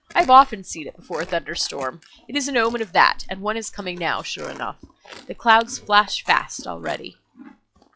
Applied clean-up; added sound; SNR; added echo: classical method log-MMSE.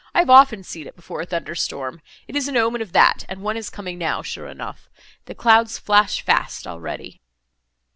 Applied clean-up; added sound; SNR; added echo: none; none; none; none.